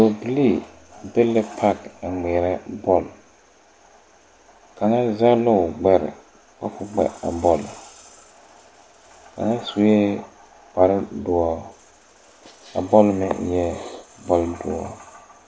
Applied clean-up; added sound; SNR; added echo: none; none; none; none.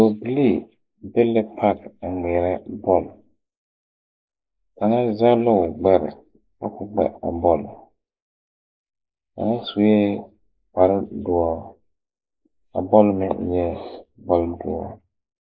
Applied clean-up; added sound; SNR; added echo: neural mask model Resemble Enhance denoiser.